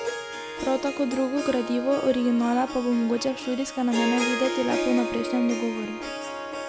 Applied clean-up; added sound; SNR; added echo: none; Harp; 6 dB; none.